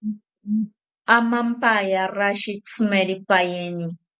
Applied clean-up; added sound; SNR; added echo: none; none; none; none.